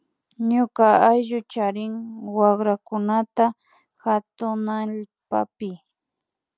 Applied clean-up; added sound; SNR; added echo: none; none; none; none.